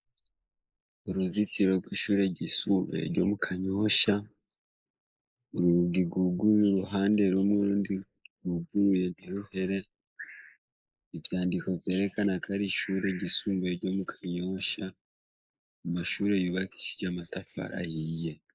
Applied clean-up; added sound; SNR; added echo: neural mask model Resemble Enhance denoiser.